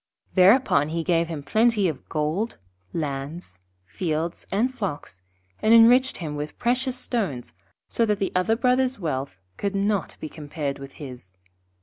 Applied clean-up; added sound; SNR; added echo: none; none; none; none.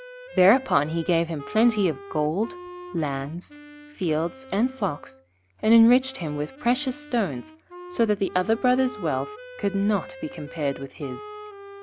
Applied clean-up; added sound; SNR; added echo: none; Wind instrument, woodwind instrument; 16 dB; none.